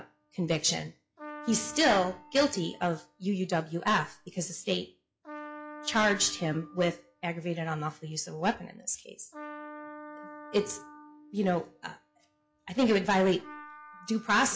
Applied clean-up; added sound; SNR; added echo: classical method log-MMSE.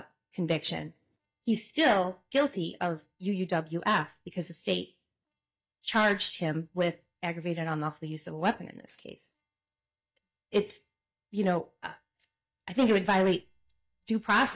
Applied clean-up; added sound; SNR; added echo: neural mask model DeepFilterNet 3.